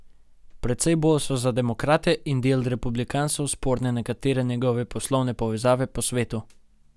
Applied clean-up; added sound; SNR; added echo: none; none; none; none.